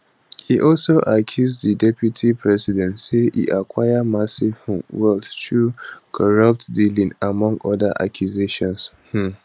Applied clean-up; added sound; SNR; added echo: none; none; none; none.